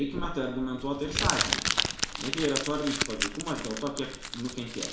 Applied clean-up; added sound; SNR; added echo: none; Crumpling, crinkling; 0 dB; reverberation time 0.6 s.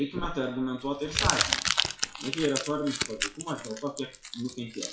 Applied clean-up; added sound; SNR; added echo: classical method WPE with log-MMSE.